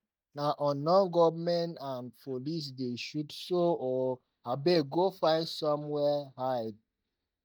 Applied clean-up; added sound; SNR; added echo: neural mask model DeepFilterNet 3.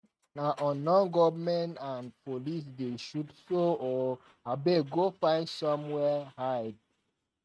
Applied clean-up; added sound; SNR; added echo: neural mask model RNNoise.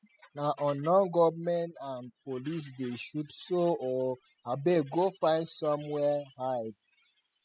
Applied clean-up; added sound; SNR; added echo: classical method spectral subtraction.